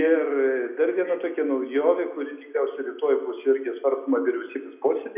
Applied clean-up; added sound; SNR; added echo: none; none; none; reverberation time 0.7 s.